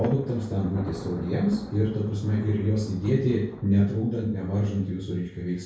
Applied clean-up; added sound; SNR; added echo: none; Thunder; 15 dB; reverberation time 0.6 s.